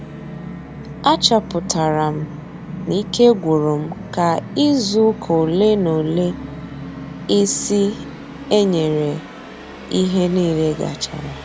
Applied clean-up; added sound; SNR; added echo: none; Musical instrument; 13 dB; none.